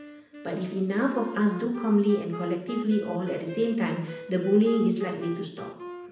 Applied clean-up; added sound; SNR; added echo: none; Wind instrument, woodwind instrument; 14 dB; reverberation time 0.8 s.